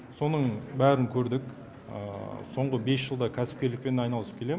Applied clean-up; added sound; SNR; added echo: none; none; none; none.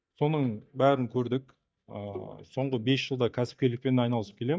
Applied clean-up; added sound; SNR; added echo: neural mask model DeepFilterNet 3.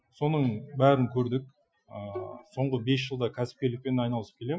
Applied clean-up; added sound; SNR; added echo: classical method Wiener filter.